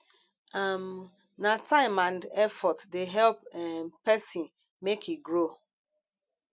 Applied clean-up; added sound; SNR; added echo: none; none; none; none.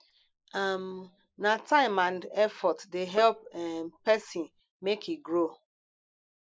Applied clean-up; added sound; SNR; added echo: neural mask model Resemble Enhance denoiser.